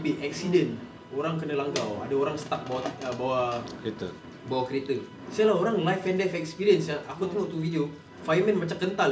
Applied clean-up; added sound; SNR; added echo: none; Brass instrument; 16 dB; none.